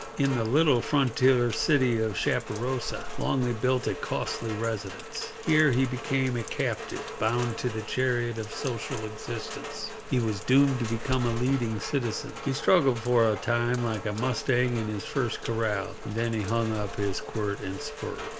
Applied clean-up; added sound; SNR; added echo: none; Rain; 10 dB; none.